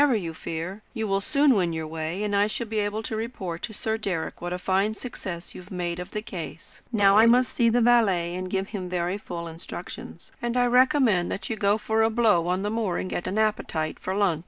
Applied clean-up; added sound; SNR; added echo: neural separator model SepFormer DNS4.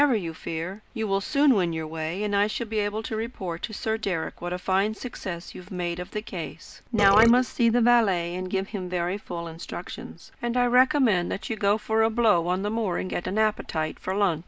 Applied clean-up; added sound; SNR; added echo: none; Burping, eructation; 2 dB; none.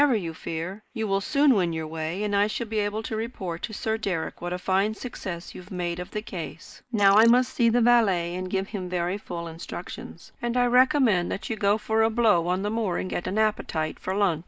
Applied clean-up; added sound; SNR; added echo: neural mask model Resemble Enhance denoiser.